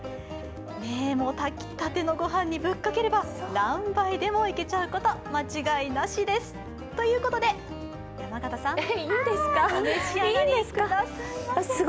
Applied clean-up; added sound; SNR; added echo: none; none; none; none.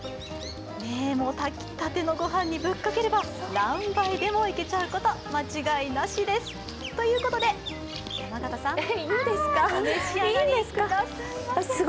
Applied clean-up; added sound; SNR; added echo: none; Bird vocalization, bird call, bird song; 15 dB; none.